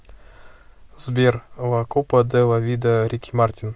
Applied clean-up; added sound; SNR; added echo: none; none; none; none.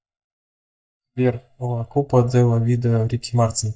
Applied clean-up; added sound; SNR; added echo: neural mask model DeepFilterNet 3.